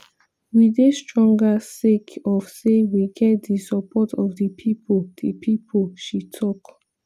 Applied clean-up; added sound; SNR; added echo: none; none; none; none.